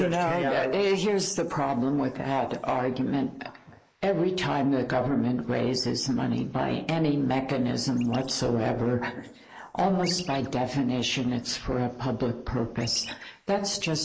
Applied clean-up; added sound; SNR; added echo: neural mask model Resemble Enhance denoiser.